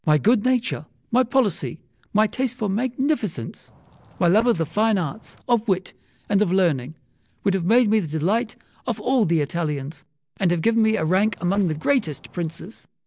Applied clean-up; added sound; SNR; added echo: neural separator model SepFormer DNS4.